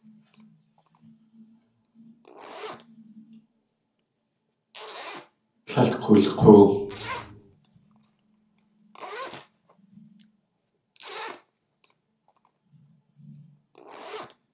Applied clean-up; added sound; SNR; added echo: none; Zipper (clothing); 19 dB; reverberation time 0.7 s.